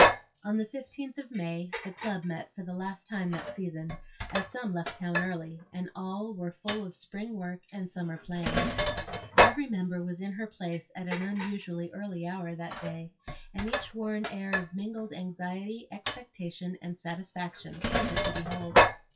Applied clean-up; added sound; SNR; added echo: classical method WPE with log-MMSE.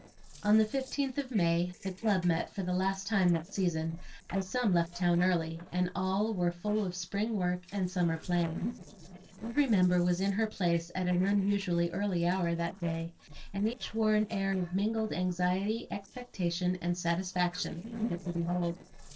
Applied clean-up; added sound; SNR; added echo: neural separator model SepFormer DNS4.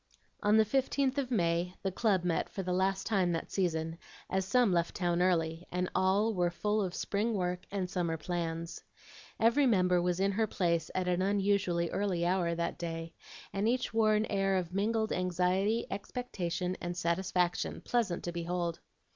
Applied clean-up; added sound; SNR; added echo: none; none; none; none.